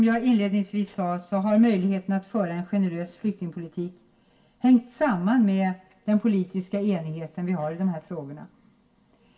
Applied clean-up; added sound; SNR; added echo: none; none; none; reverberation time 0.1 s.